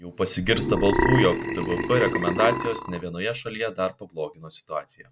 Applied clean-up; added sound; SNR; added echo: none; Burping, eructation; 0 dB; none.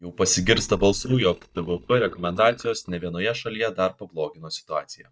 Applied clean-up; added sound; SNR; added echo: neural mask model DeepFilterNet 3.